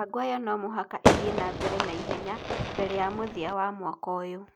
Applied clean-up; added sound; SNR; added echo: none; Fireworks; -4 dB; none.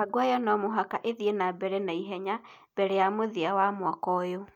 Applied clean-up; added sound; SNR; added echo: none; none; none; none.